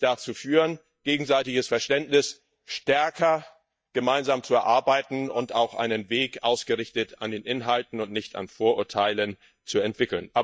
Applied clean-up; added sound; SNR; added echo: neural mask model DeepFilterNet 3.